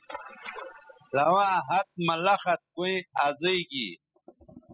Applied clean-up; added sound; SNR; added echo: classical method spectral subtraction.